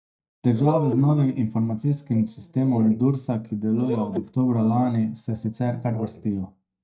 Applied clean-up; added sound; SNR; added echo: neural mask model DeepFilterNet 3.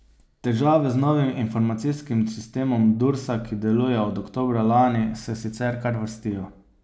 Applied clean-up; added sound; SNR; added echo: none; none; none; none.